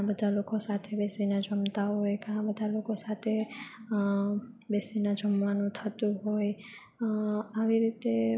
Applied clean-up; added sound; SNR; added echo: none; none; none; none.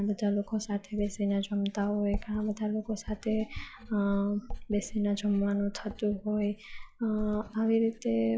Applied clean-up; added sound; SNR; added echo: classical method log-MMSE.